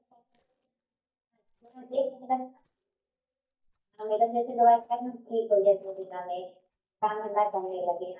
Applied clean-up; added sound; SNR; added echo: neural mask model DeepFilterNet 3.